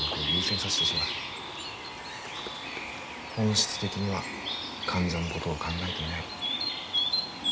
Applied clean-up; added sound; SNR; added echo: none; Bird; -1 dB; none.